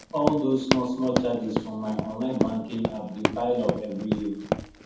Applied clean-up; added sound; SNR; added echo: none; Run; 2 dB; reverberation time 0.8 s.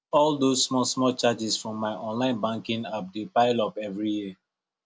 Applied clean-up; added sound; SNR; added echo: none; none; none; none.